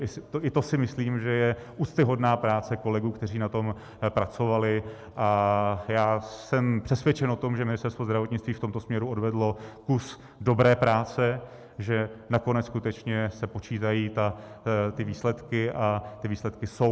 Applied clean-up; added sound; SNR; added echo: none; none; none; none.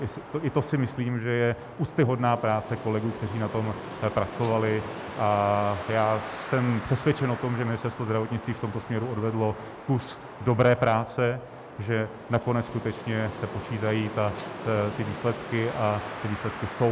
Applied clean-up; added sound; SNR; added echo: none; Wind; 12 dB; none.